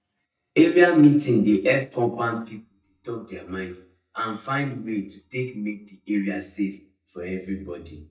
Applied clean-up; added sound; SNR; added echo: neural mask model DeepFilterNet 3.